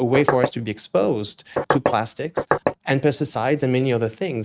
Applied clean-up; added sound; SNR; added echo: neural mask model RNNoise.